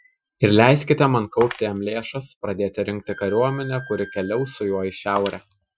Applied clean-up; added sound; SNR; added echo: classical method Wiener filter.